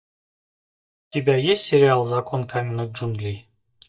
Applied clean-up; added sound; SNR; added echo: neural mask model DeepFilterNet 3.